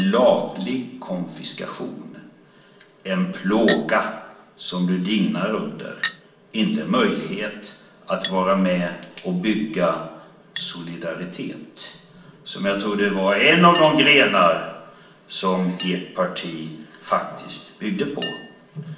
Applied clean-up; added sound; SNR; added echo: none; Chink, clink; 16 dB; reverberation time 0.7 s.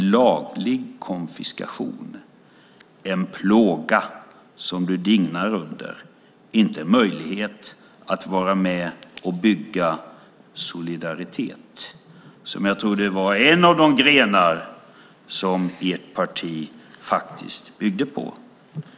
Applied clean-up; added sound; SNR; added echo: none; none; none; none.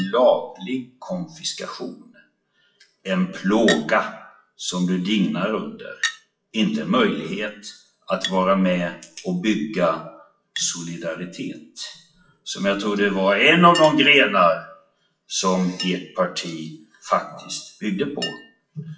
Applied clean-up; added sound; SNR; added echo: classical method WPE with log-MMSE.